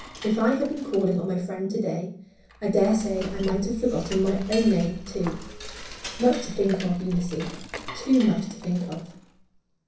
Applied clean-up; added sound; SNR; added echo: none; Cutlery, silverware / Dishes, pots, and pans; 13 dB; reverberation time 0.6 s.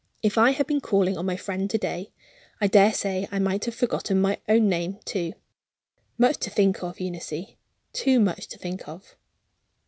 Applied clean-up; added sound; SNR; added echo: none; none; none; none.